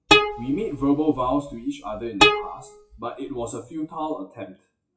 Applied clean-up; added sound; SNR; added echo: classical method WPE with log-MMSE.